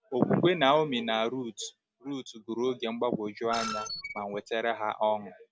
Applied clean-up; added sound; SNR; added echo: none; Screech; 8 dB; none.